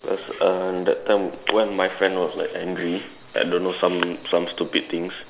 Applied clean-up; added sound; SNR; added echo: none; none; none; none.